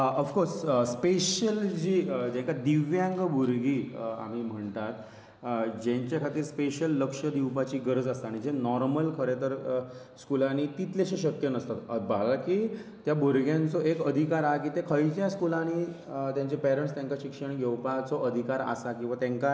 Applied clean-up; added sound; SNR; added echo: none; none; none; none.